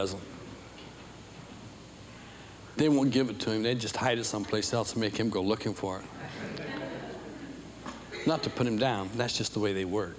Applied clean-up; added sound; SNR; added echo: none; none; none; none.